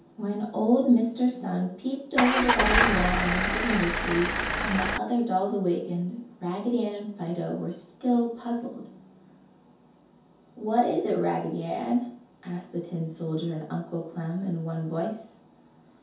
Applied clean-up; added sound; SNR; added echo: none; Engine starting / Car; -3 dB; reverberation time 0.6 s.